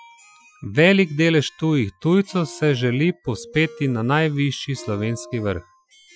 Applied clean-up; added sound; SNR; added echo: classical method Wiener filter.